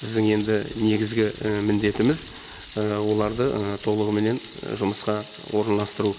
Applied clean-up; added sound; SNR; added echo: none; Thunder; 19 dB; none.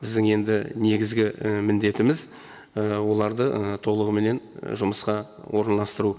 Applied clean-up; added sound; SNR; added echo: none; none; none; none.